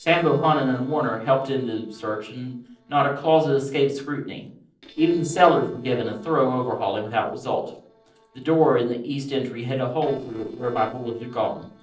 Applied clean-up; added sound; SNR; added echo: neural separator model SepFormer DNS4.